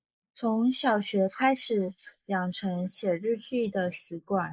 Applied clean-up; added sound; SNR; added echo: neural mask model Resemble Enhance denoiser.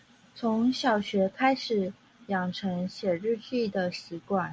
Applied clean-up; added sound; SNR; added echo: none; none; none; none.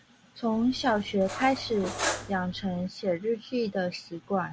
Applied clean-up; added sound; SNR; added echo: none; Cutlery, silverware; 8 dB; none.